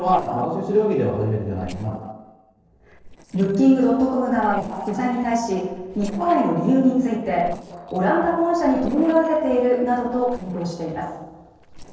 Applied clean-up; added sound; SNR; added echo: neural separator model SepFormer DNS4.